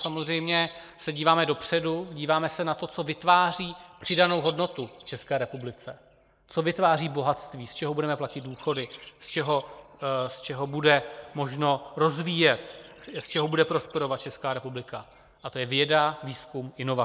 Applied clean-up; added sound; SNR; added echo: neural mask model Resemble Enhance denoiser.